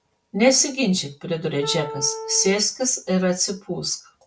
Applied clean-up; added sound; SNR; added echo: none; Wind instrument, woodwind instrument; 11 dB; none.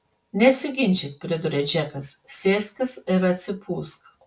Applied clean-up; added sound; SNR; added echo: none; none; none; none.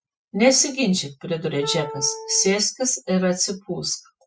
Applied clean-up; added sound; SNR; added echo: classical method spectral subtraction.